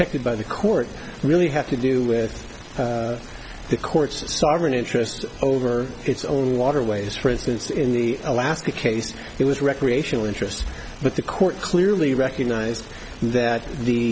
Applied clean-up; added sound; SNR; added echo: none; none; none; none.